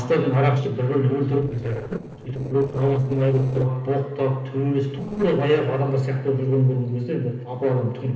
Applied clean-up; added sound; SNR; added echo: neural separator model SepFormer DNS4.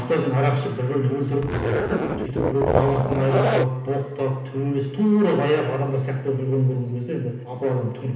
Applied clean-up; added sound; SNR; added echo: none; Zipper (clothing); 1 dB; reverberation time 0.8 s.